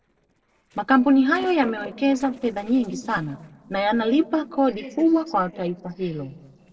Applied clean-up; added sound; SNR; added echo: neural separator model SepFormer DNS4.